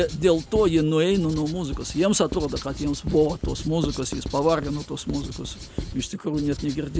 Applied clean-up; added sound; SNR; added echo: none; Writing; 10 dB; none.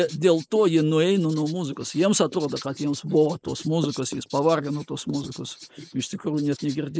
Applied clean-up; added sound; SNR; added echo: neural mask model Resemble Enhance denoiser.